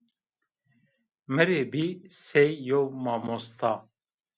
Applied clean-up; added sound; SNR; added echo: none; none; none; none.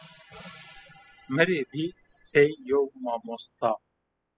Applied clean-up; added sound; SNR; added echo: classical method spectral subtraction.